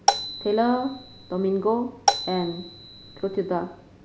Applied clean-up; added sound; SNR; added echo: none; Marimba, xylophone; 3 dB; none.